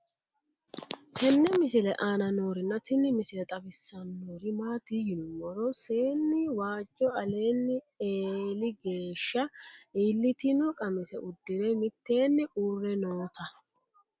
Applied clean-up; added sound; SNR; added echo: none; none; none; none.